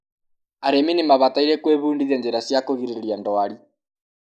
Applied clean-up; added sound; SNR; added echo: neural mask model Resemble Enhance denoiser.